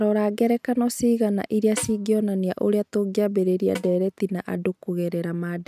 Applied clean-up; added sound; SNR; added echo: neural mask model RNNoise.